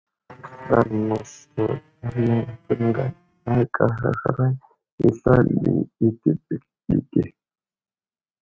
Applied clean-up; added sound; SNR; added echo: neural mask model RNNoise.